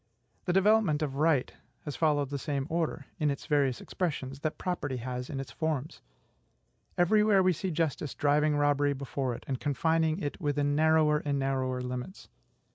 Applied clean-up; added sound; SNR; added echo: none; none; none; none.